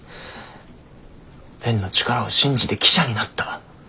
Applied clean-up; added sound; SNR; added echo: none; none; none; none.